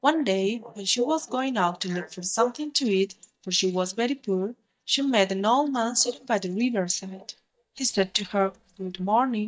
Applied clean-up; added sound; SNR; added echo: neural mask model DeepFilterNet 3.